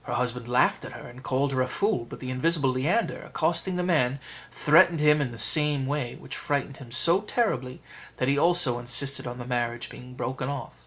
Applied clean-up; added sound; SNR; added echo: none; none; none; none.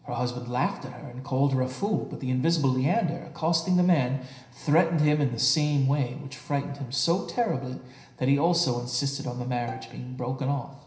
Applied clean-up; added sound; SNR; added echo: none; Bowed string instrument; 17 dB; reverberation time 0.9 s.